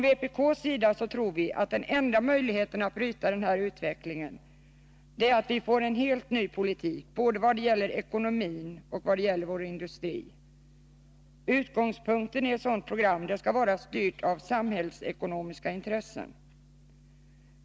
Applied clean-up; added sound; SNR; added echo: none; none; none; none.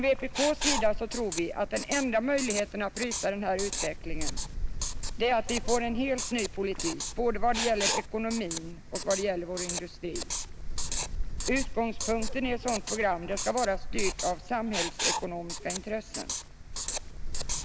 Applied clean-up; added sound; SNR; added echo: none; Wind + Writing; 2 dB; none.